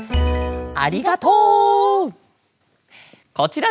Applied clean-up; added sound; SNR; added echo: none; none; none; none.